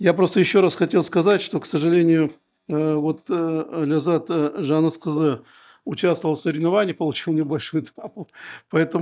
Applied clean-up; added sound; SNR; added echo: neural mask model DeepFilterNet 3.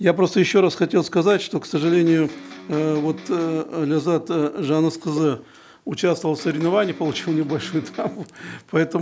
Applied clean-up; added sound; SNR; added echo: none; Electric guitar; 17 dB; none.